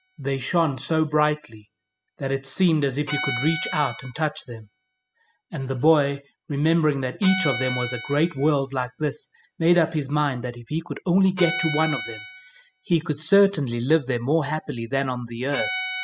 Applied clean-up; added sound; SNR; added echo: classical method spectral subtraction.